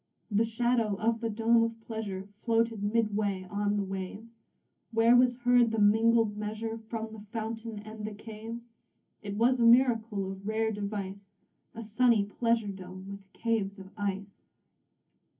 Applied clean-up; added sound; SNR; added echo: none; none; none; reverberation time 0.3 s.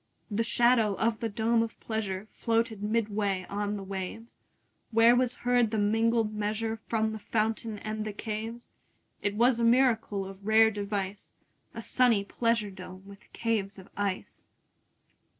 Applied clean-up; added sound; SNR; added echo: none; none; none; none.